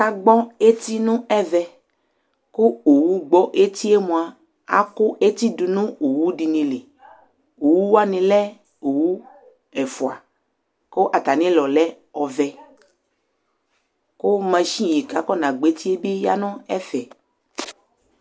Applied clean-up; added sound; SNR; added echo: none; none; none; none.